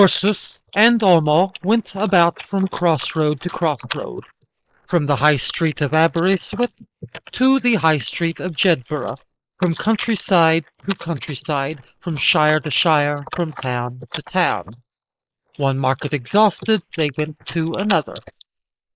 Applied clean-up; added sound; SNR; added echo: neural mask model Resemble Enhance denoiser.